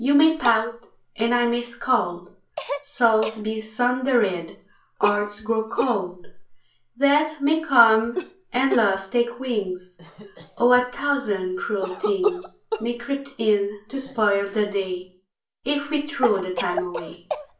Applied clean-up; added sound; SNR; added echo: none; Cough; 11 dB; reverberation time 0.4 s.